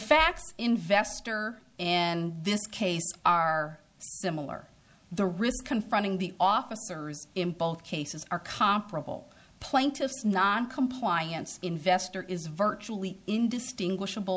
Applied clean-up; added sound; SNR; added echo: none; none; none; none.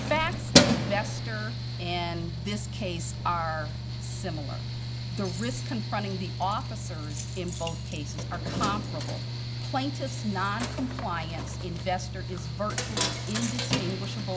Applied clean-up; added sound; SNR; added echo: none; Keys jangling + Mechanical fan; -3 dB; none.